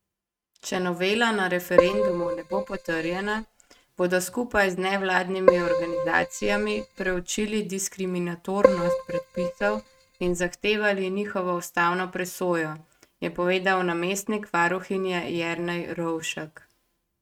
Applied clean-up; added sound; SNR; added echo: neural mask model RNNoise.